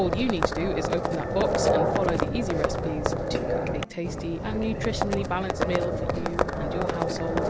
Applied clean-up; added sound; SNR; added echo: none; Livestock, farm animals, working animals; -3 dB; none.